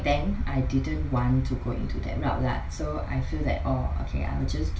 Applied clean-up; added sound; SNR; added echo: none; none; none; reverberation time 0.4 s.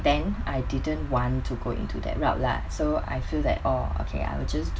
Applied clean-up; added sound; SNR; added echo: none; none; none; none.